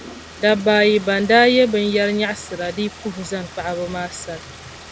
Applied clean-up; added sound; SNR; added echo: none; Toilet flush + Car; 18 dB; none.